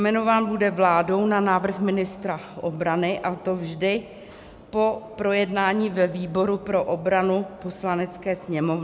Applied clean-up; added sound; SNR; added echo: none; none; none; none.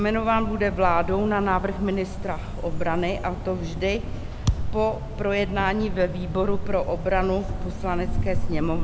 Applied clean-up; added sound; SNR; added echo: none; Cricket + Thump, thud; 2 dB; none.